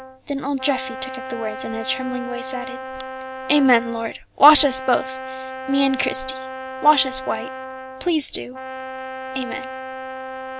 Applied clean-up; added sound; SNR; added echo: none; Brass instrument; 9 dB; none.